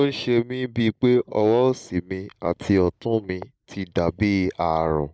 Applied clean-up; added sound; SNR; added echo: neural mask model Resemble Enhance denoiser.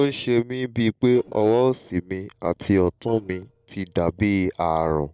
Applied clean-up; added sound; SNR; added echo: neural separator model SepFormer DNS4.